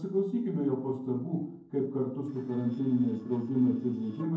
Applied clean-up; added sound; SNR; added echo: neural separator model SepFormer DNS4.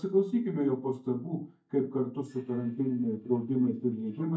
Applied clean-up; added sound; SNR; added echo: neural mask model DeepFilterNet 3.